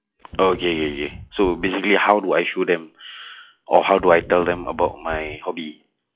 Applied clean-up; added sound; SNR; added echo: classical method log-MMSE.